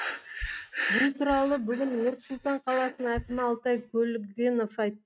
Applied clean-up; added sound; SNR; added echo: neural mask model RNNoise.